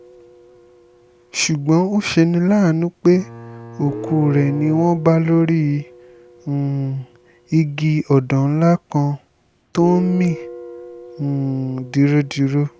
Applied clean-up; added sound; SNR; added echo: none; Bowed string instrument + Guitar; 18 dB; none.